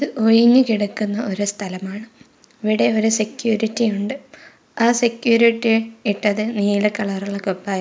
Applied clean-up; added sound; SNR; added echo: neural mask model Resemble Enhance denoiser.